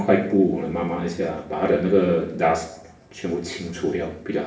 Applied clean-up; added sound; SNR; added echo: none; none; none; reverberation time 0.8 s.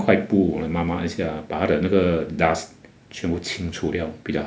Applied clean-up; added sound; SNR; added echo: none; none; none; none.